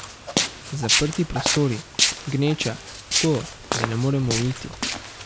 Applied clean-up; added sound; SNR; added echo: none; Walk, footsteps; 1 dB; none.